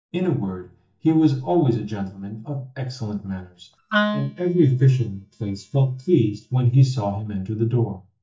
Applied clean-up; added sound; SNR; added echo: neural mask model DeepFilterNet 3.